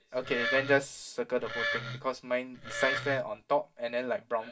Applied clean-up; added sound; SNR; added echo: none; Wood; 4 dB; reverberation time 0.1 s.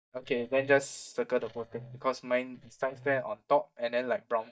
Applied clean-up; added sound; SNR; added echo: neural mask model DeepFilterNet 3.